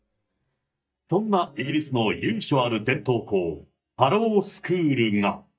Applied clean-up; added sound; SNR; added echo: neural mask model DeepFilterNet 3.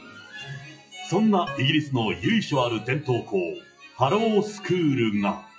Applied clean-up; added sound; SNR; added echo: classical method WPE with log-MMSE.